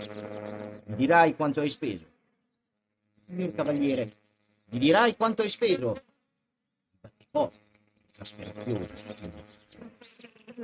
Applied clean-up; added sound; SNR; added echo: neural mask model RNNoise.